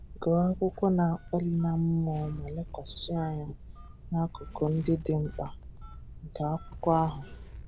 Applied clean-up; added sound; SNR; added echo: none; Telephone + Zipper (clothing); 13 dB; none.